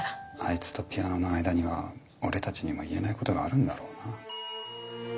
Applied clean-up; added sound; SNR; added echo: none; none; none; none.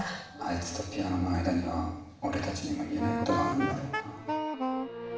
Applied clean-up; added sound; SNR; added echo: none; Wind instrument, woodwind instrument; 0 dB; reverberation time 0.6 s.